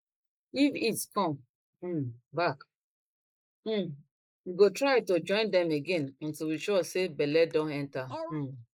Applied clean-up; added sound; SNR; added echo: neural mask model Resemble Enhance denoiser.